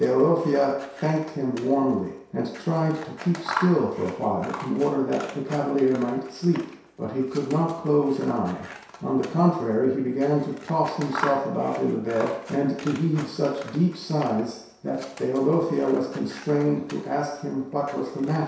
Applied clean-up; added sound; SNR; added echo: none; Scissors; 15 dB; reverberation time 0.7 s.